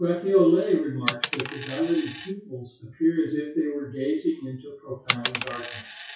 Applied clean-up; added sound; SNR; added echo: classical method WPE with log-MMSE.